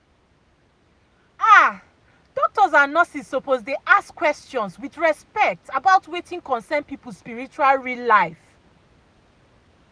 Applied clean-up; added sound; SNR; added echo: none; none; none; none.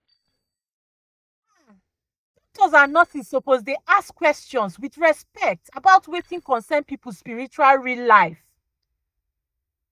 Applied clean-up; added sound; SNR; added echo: neural mask model DeepFilterNet 3.